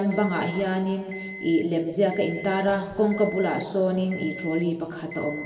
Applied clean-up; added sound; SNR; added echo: none; Alarm; 15 dB; reverberation time 2.2 s.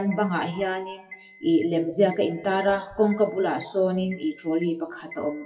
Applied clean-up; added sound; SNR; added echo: classical method WPE with log-MMSE.